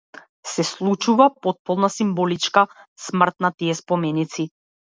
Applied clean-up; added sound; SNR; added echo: none; none; none; none.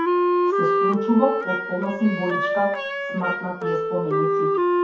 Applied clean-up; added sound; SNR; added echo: none; Wind instrument, woodwind instrument; -3 dB; reverberation time 0.6 s.